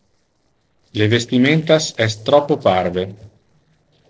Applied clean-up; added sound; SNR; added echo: neural separator model SepFormer DNS4.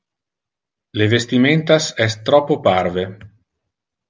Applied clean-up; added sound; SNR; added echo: none; none; none; none.